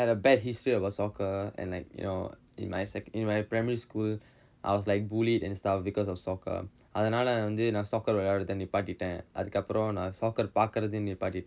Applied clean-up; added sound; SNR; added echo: none; none; none; none.